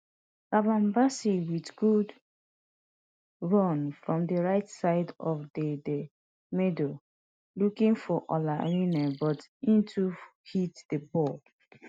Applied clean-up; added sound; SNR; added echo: neural mask model DeepFilterNet 3.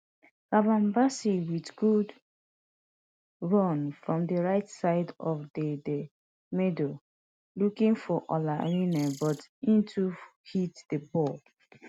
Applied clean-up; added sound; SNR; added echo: none; Bird; 20 dB; none.